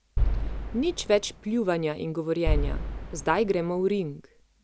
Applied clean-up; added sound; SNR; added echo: none; Boom; 2 dB; none.